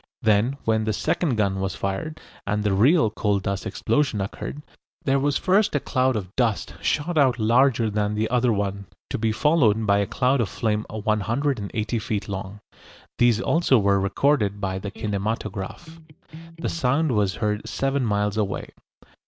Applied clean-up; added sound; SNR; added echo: none; Electric guitar; 16 dB; none.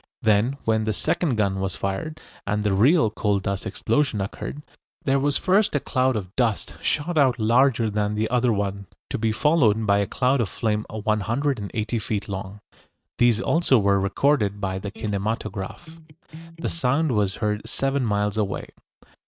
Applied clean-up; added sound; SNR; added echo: neural mask model RNNoise.